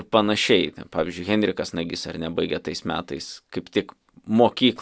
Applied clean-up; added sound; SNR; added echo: none; none; none; none.